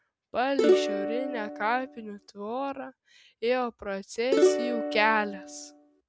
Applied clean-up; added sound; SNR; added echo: none; Plucked string instrument; -3 dB; none.